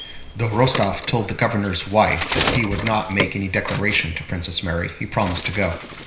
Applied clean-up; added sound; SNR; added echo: none; Bird; 8 dB; reverberation time 0.5 s.